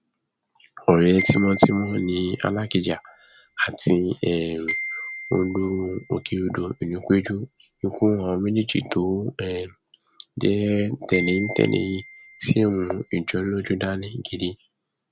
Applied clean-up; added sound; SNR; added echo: none; Glockenspiel; 12 dB; none.